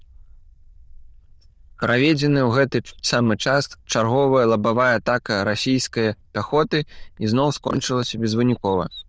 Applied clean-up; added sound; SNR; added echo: neural diffusion model UNIVERSE++.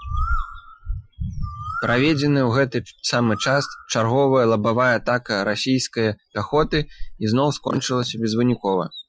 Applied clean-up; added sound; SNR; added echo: classical method Wiener filter.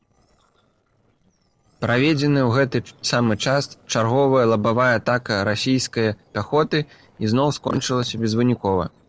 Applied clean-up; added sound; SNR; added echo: neural separator model SepFormer DNS4.